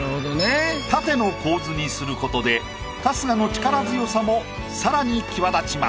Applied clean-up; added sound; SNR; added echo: none; none; none; none.